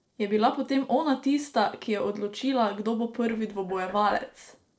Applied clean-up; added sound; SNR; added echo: neural separator model SepFormer DNS4.